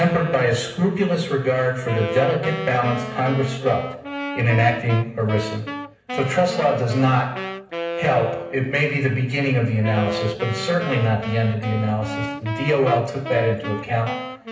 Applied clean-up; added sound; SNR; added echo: none; Wind instrument, woodwind instrument; 9 dB; reverberation time 0.8 s.